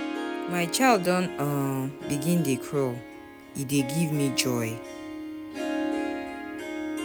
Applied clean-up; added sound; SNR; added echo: none; Harp; 5 dB; none.